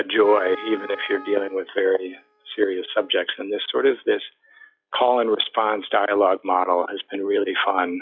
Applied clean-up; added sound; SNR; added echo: classical method log-MMSE.